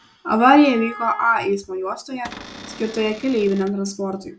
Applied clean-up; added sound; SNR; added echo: none; Cupboard open or close / Door + Wind instrument, woodwind instrument; 17 dB; none.